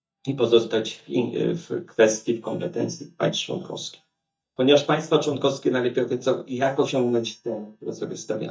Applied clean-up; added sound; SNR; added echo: neural mask model DeepFilterNet 3.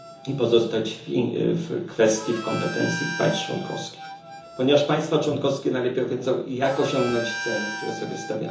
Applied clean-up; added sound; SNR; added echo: none; Harmonica; 12 dB; reverberation time 0.7 s.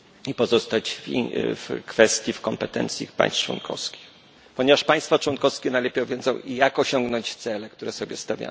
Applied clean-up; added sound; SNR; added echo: none; none; none; none.